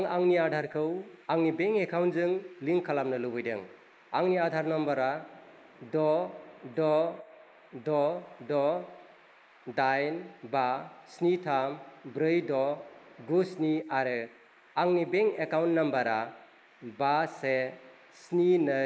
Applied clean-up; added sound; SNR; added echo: neural mask model Resemble Enhance denoiser.